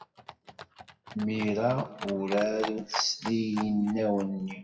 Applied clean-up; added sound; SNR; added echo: classical method WPE with log-MMSE.